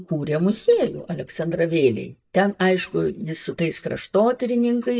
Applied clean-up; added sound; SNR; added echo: neural mask model DeepFilterNet 3.